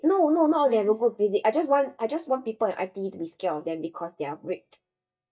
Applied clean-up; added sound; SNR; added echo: neural mask model DeepFilterNet 3.